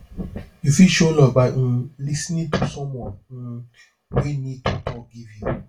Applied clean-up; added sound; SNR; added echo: none; none; none; reverberation time 0.2 s.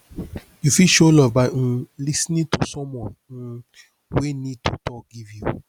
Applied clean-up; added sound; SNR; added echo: none; none; none; none.